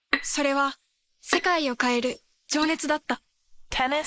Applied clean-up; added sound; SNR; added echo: neural mask model Resemble Enhance denoiser.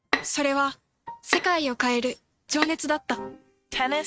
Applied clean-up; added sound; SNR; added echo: neural mask model RNNoise.